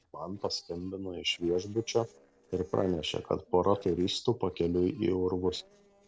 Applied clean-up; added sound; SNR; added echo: neural separator model SepFormer DNS4.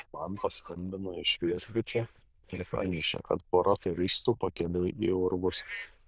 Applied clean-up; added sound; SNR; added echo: neural diffusion model UNIVERSE++.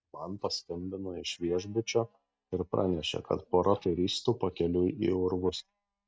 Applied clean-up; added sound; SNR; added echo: neural mask model DeepFilterNet 3.